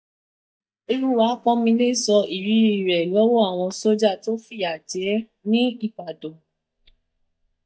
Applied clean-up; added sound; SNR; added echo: neural mask model DeepFilterNet 3.